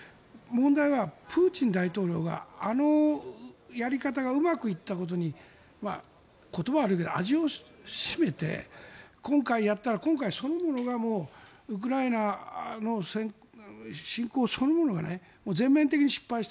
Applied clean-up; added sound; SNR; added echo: none; none; none; none.